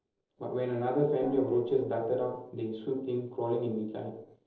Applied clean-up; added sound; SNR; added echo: neural separator model SepFormer DNS4.